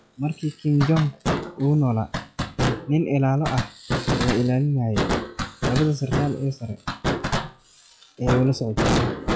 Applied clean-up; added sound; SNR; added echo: classical method log-MMSE.